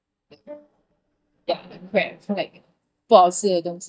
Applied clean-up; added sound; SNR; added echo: neural mask model DeepFilterNet 3.